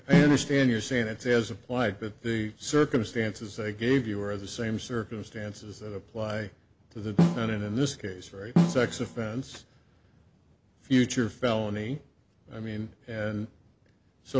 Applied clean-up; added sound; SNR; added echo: none; Snare drum; -2 dB; none.